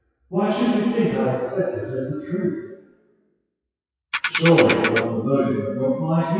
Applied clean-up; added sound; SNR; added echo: classical method WPE with log-MMSE.